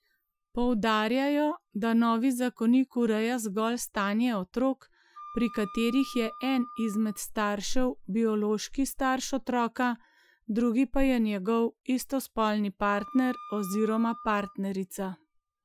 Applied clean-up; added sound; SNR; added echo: classical method Wiener filter.